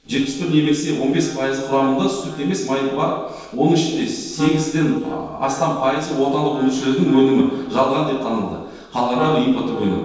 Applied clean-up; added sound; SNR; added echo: neural separator model SepFormer DNS4.